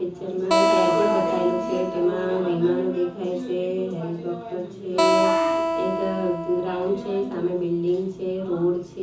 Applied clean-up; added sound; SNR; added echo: none; Acoustic guitar; 1 dB; reverberation time 0.6 s.